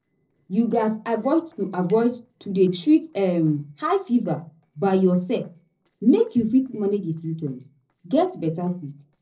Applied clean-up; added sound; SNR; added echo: neural separator model SepFormer DNS4.